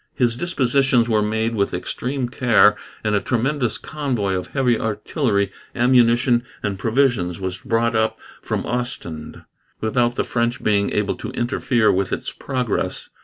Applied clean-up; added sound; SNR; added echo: none; none; none; none.